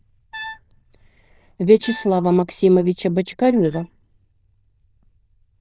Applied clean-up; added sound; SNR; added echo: neural diffusion model UNIVERSE++.